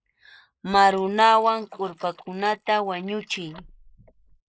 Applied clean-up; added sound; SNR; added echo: neural mask model Resemble Enhance denoiser.